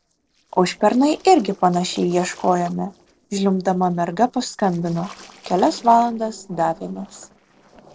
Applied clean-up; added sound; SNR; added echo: neural separator model SepFormer DNS4.